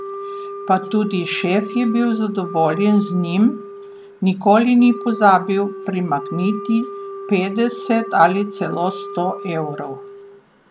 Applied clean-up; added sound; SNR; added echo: none; Wind instrument, woodwind instrument; 12 dB; none.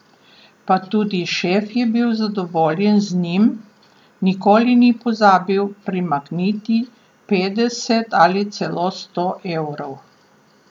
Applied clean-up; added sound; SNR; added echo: none; none; none; none.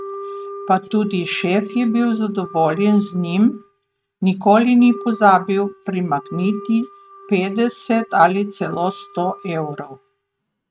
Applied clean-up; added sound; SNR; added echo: neural mask model RNNoise.